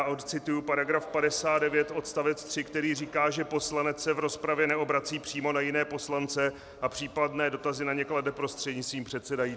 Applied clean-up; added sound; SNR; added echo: none; none; none; none.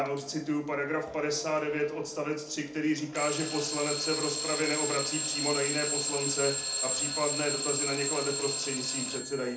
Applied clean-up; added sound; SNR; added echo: none; Alarm / Clock; 1 dB; reverberation time 0.4 s.